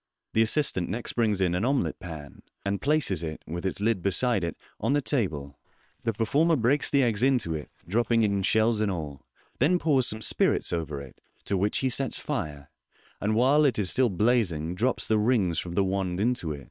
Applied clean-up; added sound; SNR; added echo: neural separator model SepFormer WHAM!.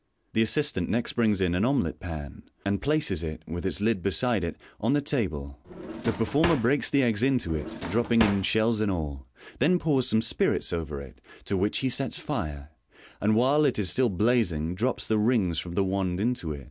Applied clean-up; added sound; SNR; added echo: none; Drawer open or close; 8 dB; none.